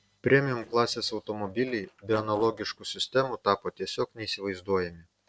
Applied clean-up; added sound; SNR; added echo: neural separator model SepFormer DNS4.